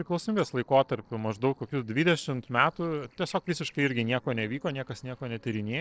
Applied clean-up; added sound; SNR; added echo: neural separator model SepFormer DNS4.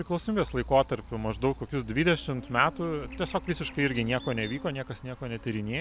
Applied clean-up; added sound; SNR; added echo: none; Buzz; 19 dB; none.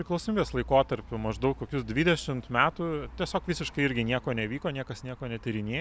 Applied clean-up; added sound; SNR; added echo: none; none; none; none.